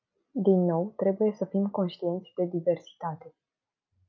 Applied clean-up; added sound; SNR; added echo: none; none; none; none.